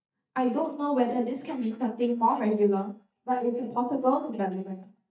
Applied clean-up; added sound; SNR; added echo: neural mask model DeepFilterNet 3.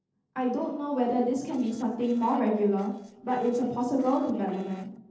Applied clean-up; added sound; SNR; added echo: neural separator model SepFormer DNS4.